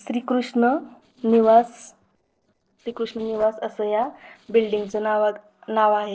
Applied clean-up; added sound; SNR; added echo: neural separator model SepFormer DNS4.